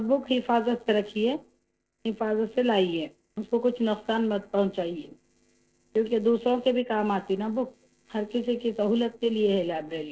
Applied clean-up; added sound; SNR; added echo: neural separator model SepFormer DNS4.